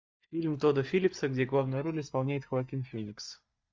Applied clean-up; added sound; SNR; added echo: neural mask model DeepFilterNet 3.